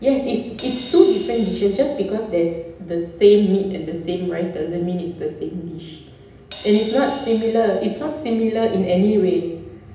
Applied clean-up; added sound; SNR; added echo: none; Crash cymbal; 19 dB; reverberation time 0.8 s.